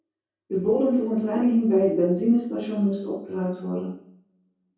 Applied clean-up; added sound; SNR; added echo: none; none; none; reverberation time 0.6 s.